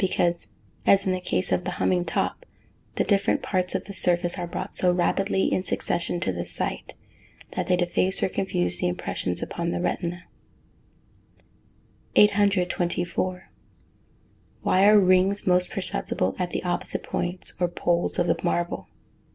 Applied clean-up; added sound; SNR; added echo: none; none; none; none.